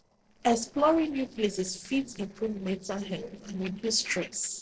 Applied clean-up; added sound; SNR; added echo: neural separator model SepFormer DNS4.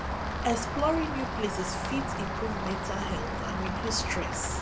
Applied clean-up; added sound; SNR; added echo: none; Rain; -1 dB; none.